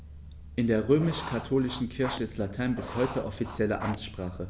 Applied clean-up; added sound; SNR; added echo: none; Writing; 12 dB; none.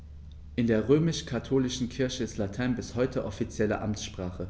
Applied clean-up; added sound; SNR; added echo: none; none; none; none.